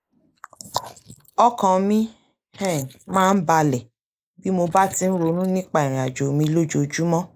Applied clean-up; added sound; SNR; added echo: neural mask model Resemble Enhance denoiser.